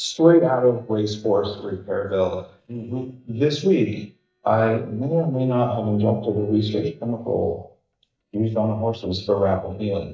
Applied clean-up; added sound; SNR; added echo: neural mask model DeepFilterNet 3.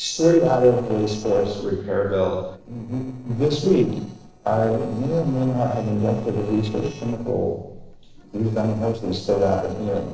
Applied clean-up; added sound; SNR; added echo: neural separator model SepFormer DNS4.